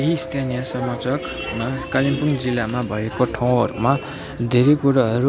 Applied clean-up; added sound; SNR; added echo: none; Mallet percussion; 17 dB; none.